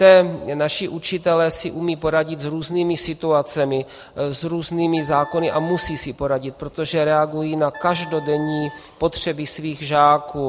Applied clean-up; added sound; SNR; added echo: none; Wind instrument, woodwind instrument; 18 dB; none.